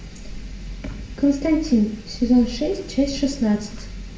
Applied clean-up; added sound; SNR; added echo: none; Bathtub (filling or washing); 18 dB; reverberation time 0.5 s.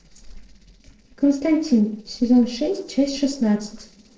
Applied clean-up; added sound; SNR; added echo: neural separator model SepFormer DNS4.